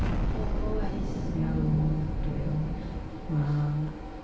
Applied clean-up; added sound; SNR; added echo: none; Explosion; 0 dB; reverberation time 0.2 s.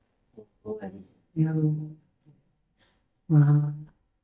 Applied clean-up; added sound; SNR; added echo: neural mask model DeepFilterNet 3.